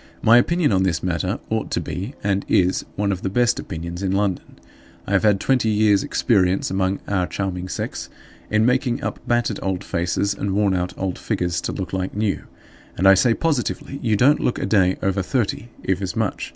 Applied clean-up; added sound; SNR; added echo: none; none; none; none.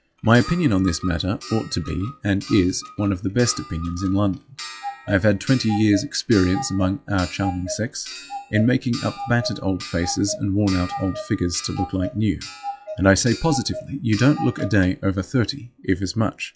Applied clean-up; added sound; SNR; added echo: classical method log-MMSE.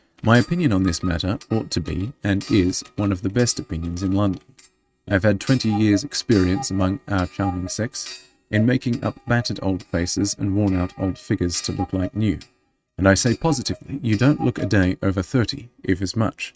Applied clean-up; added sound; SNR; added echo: neural mask model RNNoise.